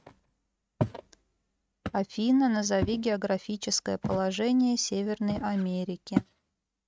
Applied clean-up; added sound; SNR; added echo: neural mask model RNNoise.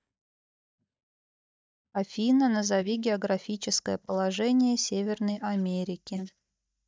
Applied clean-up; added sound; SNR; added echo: neural mask model DeepFilterNet 3.